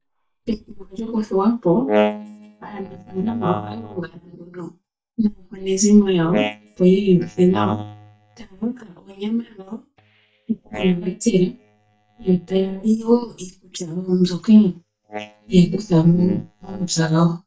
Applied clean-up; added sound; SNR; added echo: neural mask model DeepFilterNet 3.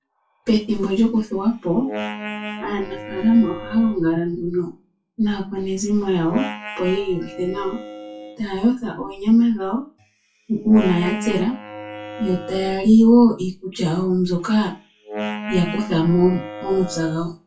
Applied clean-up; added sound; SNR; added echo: classical method WPE with log-MMSE.